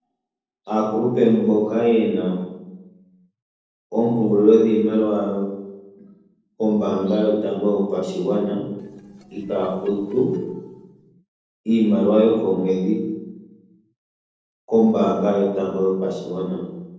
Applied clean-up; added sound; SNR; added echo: neural separator model SepFormer DNS4.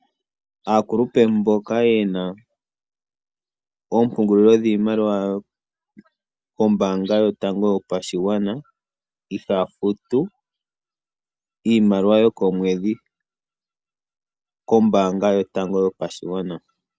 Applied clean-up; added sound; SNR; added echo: none; none; none; none.